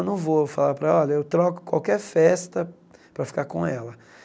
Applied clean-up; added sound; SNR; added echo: none; none; none; none.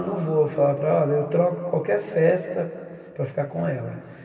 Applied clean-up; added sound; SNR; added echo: none; none; none; reverberation time 2.7 s.